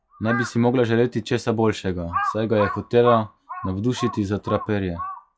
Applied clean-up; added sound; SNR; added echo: classical method log-MMSE.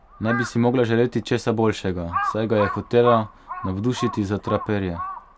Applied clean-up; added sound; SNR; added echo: none; Crow; 9 dB; none.